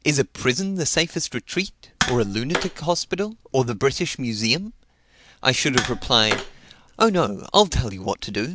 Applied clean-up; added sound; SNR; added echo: none; Tap; 7 dB; none.